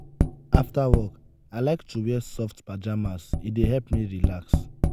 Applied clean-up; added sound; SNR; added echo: none; Tap; -2 dB; none.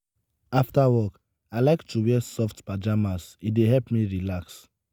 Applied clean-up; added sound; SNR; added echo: none; none; none; none.